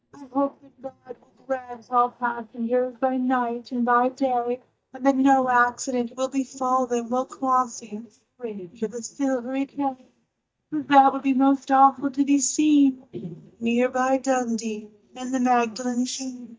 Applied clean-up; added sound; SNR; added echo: neural mask model DeepFilterNet 3.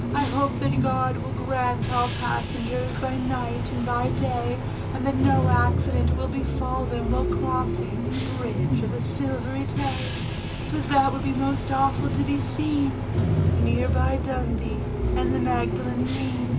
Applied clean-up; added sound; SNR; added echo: none; Bus / Engine; -3 dB; reverberation time 0.2 s.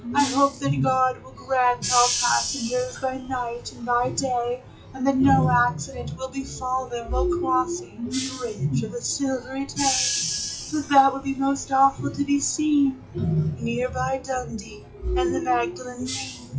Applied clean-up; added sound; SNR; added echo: classical method WPE with log-MMSE.